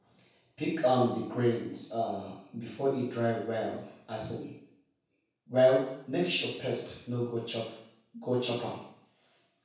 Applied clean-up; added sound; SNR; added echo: none; none; none; reverberation time 0.6 s.